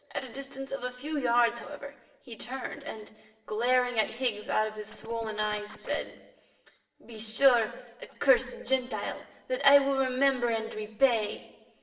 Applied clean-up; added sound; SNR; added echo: none; Scratching (performance technique); 18 dB; reverberation time 0.9 s.